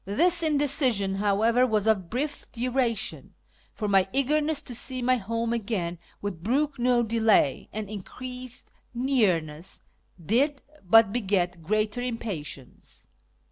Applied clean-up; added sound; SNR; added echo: none; none; none; none.